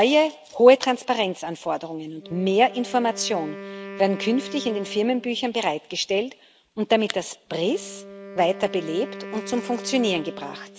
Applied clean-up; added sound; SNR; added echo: none; Wind instrument, woodwind instrument; 16 dB; none.